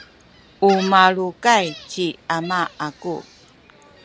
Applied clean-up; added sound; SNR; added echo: none; Gull, seagull; 19 dB; none.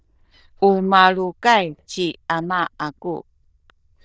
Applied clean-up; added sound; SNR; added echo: neural diffusion model UNIVERSE++.